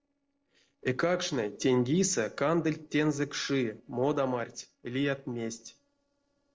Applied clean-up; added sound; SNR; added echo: neural separator model SepFormer DNS4.